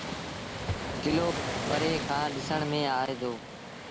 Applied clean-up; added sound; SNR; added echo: none; Waves, surf; 2 dB; none.